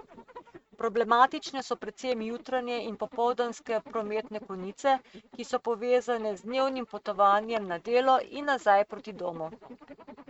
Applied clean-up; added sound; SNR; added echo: neural mask model RNNoise.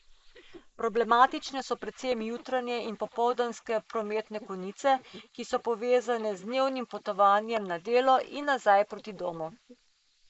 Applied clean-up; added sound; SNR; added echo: neural mask model Resemble Enhance denoiser.